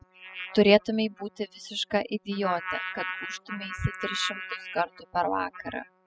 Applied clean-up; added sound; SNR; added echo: classical method spectral subtraction.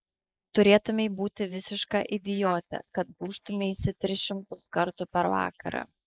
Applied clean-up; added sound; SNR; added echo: neural mask model Resemble Enhance denoiser.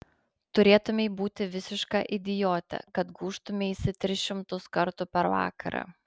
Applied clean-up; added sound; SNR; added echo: none; none; none; none.